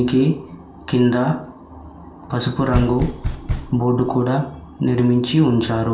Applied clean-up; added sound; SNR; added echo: none; Knock; 5 dB; reverberation time 0.4 s.